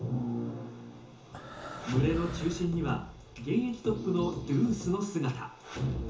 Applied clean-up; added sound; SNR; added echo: none; Breathing; 14 dB; reverberation time 0.7 s.